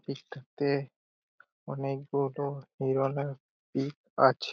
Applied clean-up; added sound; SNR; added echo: none; none; none; none.